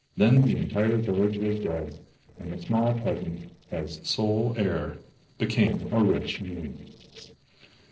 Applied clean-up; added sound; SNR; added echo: neural separator model SepFormer DNS4.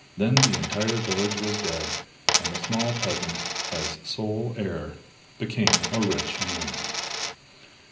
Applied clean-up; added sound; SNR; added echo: none; Coin (dropping); -1 dB; reverberation time 0.5 s.